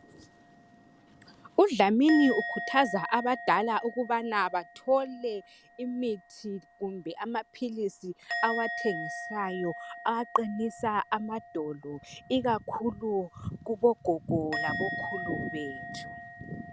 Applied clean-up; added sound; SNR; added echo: none; Musical instrument; 11 dB; none.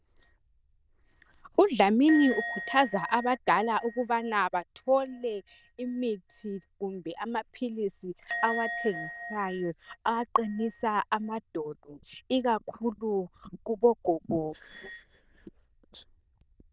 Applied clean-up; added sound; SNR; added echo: neural diffusion model UNIVERSE++.